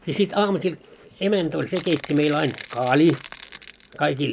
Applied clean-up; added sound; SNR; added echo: none; Crackle / Crushing; 18 dB; none.